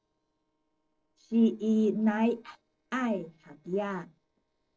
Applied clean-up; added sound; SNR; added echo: neural separator model SepFormer DNS4.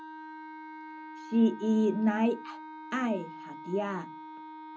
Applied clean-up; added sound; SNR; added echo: none; Wind instrument, woodwind instrument; 13 dB; reverberation time 0.4 s.